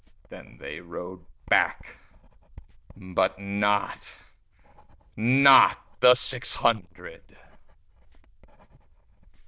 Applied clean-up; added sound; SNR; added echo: neural diffusion model UNIVERSE++.